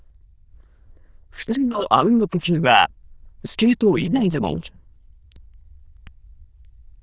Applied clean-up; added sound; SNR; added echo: neural diffusion model UNIVERSE++.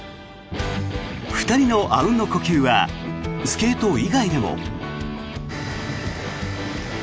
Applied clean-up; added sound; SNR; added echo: none; none; none; none.